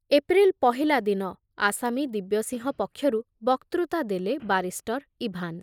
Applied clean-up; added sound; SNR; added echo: neural mask model Resemble Enhance denoiser.